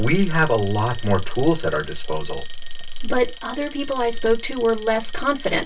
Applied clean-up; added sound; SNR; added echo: none; Alarm; 19 dB; reverberation time 0.1 s.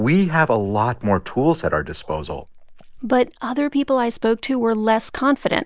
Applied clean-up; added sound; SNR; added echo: none; none; none; none.